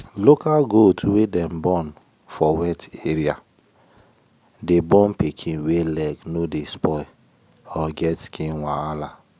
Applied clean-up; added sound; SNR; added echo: none; none; none; none.